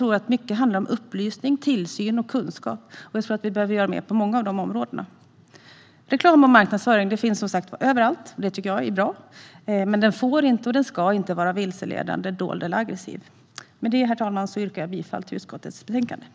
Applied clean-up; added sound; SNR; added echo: none; none; none; none.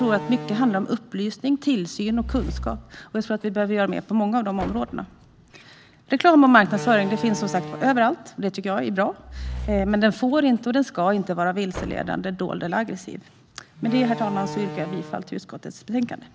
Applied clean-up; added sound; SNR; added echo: none; Slam; 13 dB; none.